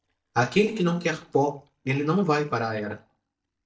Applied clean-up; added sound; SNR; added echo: neural mask model DeepFilterNet 3.